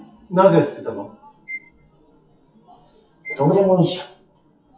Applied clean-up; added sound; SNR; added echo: classical method WPE with log-MMSE.